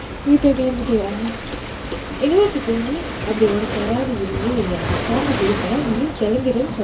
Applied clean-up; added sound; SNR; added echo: none; Waves, surf; 6 dB; reverberation time 0.2 s.